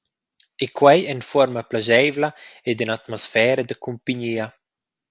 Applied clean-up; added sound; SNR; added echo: none; none; none; none.